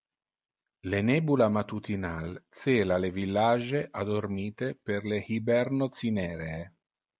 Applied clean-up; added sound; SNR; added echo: none; none; none; none.